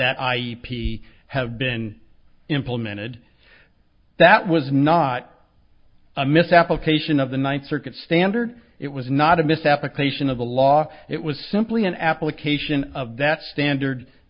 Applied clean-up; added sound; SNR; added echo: none; none; none; none.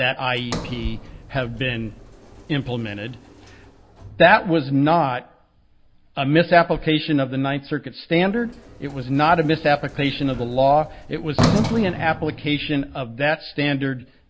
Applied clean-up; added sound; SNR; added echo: none; Sliding door; 11 dB; none.